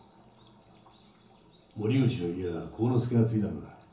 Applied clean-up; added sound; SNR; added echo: none; none; none; reverberation time 0.6 s.